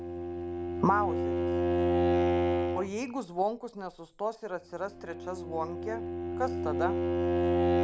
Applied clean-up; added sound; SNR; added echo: none; Bowed string instrument; -5 dB; none.